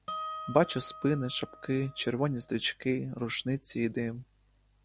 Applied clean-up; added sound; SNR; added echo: none; Harp; 12 dB; none.